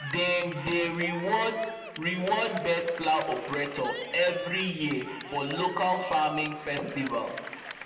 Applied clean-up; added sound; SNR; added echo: none; Cheering / Clapping; 12 dB; reverberation time 1.5 s.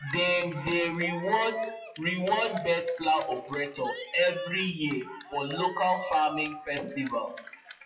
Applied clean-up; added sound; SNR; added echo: classical method WPE with log-MMSE.